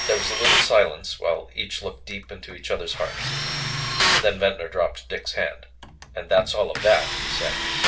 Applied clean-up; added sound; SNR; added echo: none; Tools; 2 dB; reverberation time 0.2 s.